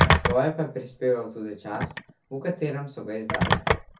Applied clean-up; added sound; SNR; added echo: none; Telephone; -2 dB; reverberation time 0.3 s.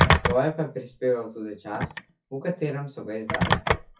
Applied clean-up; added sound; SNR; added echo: classical method WPE with log-MMSE.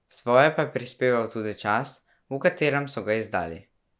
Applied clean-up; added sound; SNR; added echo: none; none; none; none.